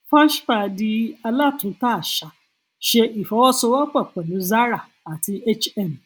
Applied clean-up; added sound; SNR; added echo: none; none; none; none.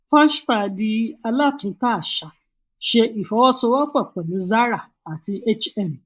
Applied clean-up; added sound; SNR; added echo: neural mask model Resemble Enhance denoiser.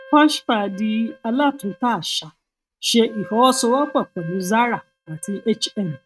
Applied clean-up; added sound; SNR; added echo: neural mask model RNNoise.